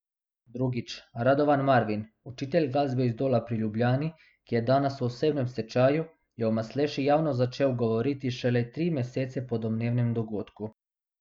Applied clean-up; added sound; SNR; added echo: none; none; none; none.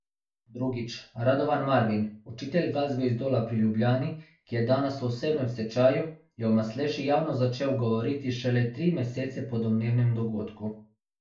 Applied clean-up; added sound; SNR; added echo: none; none; none; reverberation time 0.3 s.